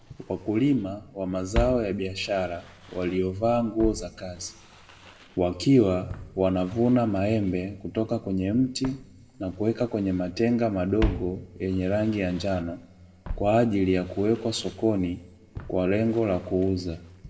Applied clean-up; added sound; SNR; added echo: none; Walk, footsteps; 13 dB; reverberation time 0.9 s.